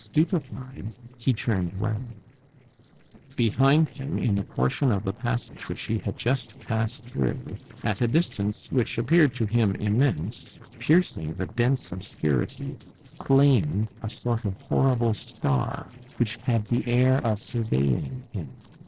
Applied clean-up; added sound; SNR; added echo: neural separator model SepFormer DNS4.